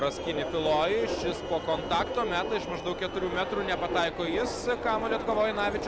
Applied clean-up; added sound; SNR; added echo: none; Subway, metro, underground; 5 dB; none.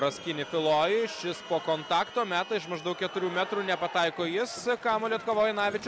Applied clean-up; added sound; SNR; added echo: none; none; none; none.